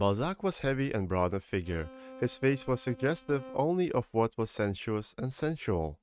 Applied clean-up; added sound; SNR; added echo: neural mask model RNNoise.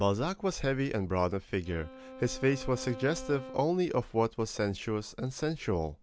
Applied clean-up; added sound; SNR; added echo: none; Bowed string instrument; 15 dB; none.